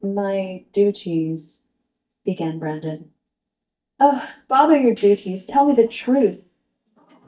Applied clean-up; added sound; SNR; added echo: neural mask model DeepFilterNet 3.